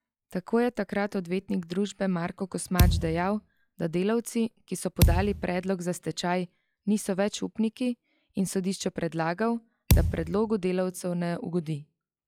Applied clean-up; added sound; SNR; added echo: classical method log-MMSE.